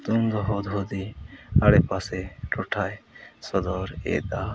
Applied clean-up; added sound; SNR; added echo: none; none; none; none.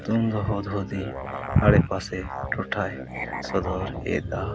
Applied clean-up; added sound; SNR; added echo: none; Musical instrument; 10 dB; none.